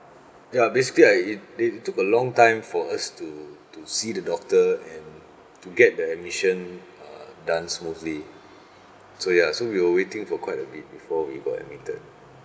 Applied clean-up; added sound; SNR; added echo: none; none; none; none.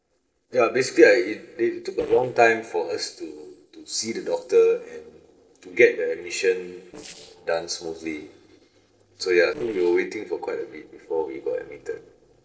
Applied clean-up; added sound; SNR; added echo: neural separator model SepFormer DNS4.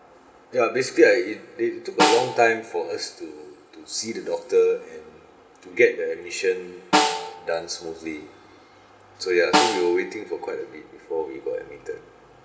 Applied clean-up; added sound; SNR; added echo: none; Snare drum; 3 dB; reverberation time 1.7 s.